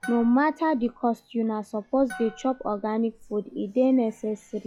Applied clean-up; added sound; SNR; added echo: classical method log-MMSE.